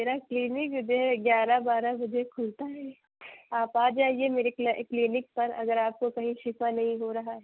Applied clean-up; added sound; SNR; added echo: none; none; none; none.